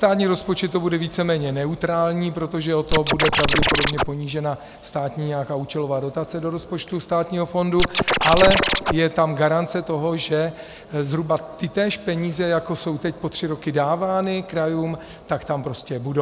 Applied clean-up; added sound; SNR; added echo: none; Scratching (performance technique); -4 dB; none.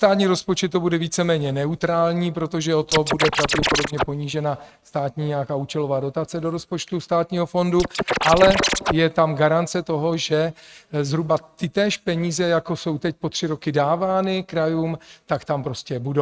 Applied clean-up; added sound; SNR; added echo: neural mask model RNNoise.